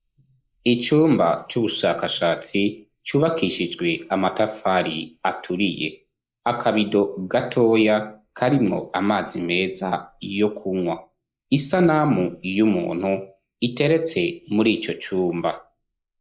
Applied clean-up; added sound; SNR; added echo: neural mask model Resemble Enhance denoiser.